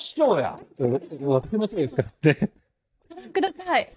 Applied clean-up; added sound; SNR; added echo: neural mask model DeepFilterNet 3.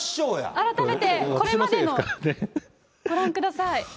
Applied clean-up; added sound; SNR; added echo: none; none; none; none.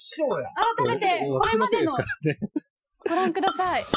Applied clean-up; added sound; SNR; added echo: classical method Wiener filter.